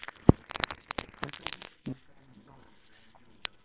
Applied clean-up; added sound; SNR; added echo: neural separator model SepFormer WHAMR!.